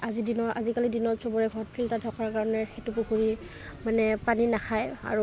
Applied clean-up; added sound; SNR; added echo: none; none; none; none.